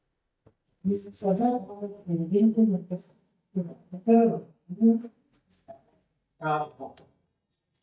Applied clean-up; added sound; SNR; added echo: neural mask model DeepFilterNet 3.